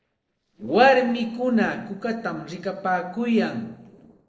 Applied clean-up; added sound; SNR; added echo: neural separator model SepFormer DNS4.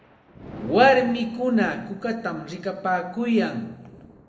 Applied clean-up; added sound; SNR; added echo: none; Thunder; 19 dB; reverberation time 1.0 s.